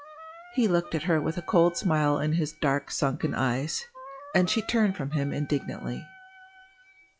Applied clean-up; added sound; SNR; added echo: classical method log-MMSE.